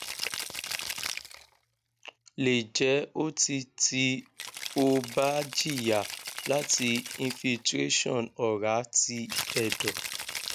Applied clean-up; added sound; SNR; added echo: none; Rattle (instrument); 9 dB; none.